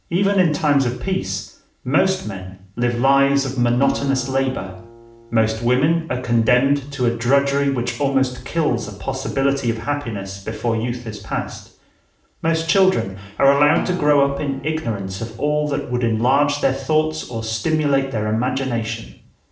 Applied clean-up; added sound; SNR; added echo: none; Acoustic guitar; 16 dB; reverberation time 0.5 s.